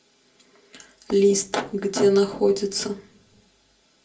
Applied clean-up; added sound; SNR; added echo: none; Tap / Hammer; 20 dB; reverberation time 0.2 s.